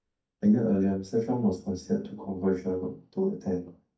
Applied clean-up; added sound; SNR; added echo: neural mask model DeepFilterNet 3.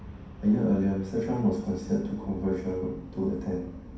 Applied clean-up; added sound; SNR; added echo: none; Aircraft; 16 dB; reverberation time 0.6 s.